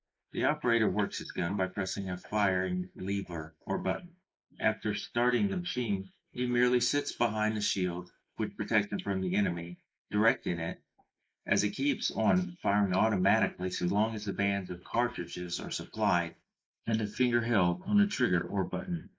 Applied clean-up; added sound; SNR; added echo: neural mask model Resemble Enhance denoiser.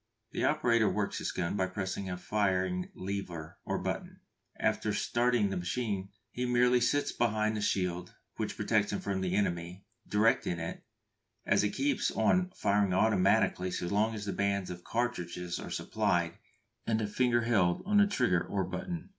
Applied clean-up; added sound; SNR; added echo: none; none; none; none.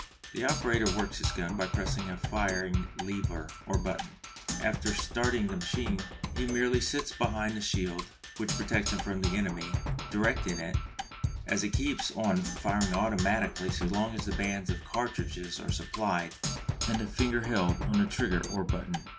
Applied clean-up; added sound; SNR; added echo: none; Percussion; 3 dB; none.